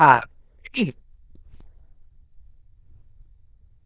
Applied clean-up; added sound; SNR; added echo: neural diffusion model UNIVERSE++.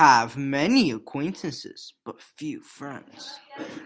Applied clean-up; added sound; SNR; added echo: none; none; none; none.